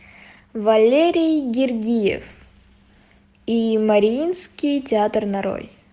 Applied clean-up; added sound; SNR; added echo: none; none; none; none.